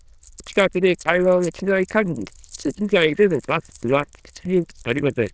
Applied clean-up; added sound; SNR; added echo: neural diffusion model UNIVERSE++.